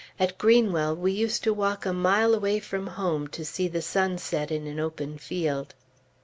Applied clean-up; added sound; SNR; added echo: none; none; none; none.